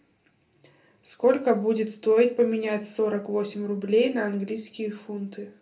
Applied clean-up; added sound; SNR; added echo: none; none; none; reverberation time 0.3 s.